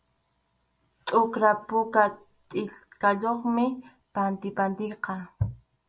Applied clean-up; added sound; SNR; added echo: none; none; none; none.